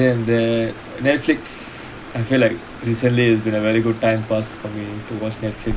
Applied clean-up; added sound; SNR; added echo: none; Water; 19 dB; none.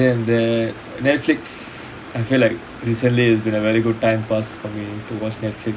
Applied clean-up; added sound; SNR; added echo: none; none; none; none.